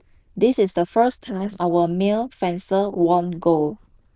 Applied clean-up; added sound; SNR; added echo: neural diffusion model UNIVERSE++.